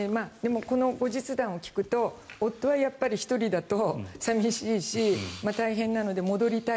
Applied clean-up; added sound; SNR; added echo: none; none; none; none.